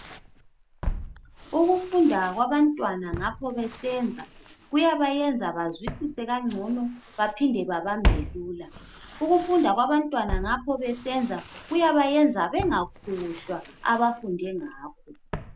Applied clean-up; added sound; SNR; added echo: none; Walk, footsteps; 9 dB; none.